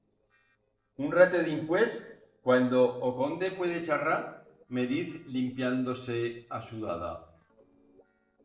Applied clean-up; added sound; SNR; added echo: neural separator model SepFormer DNS4.